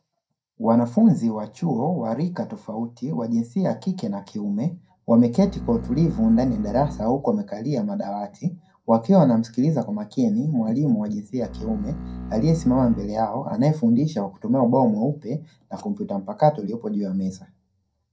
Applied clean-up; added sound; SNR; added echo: none; Bowed string instrument; 12 dB; reverberation time 0.2 s.